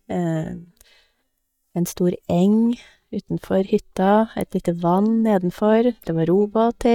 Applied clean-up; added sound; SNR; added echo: neural mask model DeepFilterNet 3.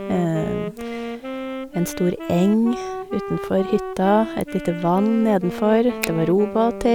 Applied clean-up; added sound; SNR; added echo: none; Wind instrument, woodwind instrument + Finger snapping; 9 dB; none.